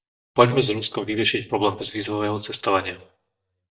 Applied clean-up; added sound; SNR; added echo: neural mask model DeepFilterNet 3.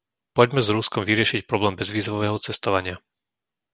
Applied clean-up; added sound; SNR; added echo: none; none; none; none.